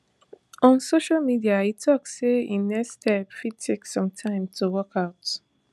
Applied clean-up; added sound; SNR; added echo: none; none; none; none.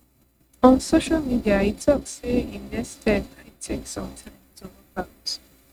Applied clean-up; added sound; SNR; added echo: neural mask model RNNoise.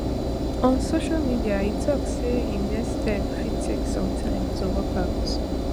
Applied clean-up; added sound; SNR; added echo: none; Engine; -3 dB; none.